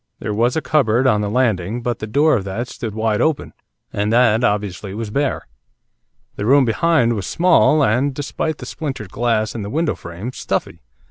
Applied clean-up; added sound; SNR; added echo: none; none; none; none.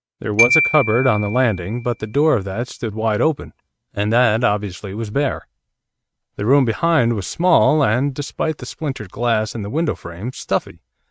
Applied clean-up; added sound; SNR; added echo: neural mask model RNNoise.